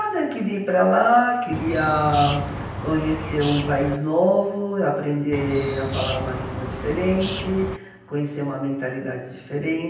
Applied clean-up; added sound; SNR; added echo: none; Bird; 7 dB; reverberation time 0.9 s.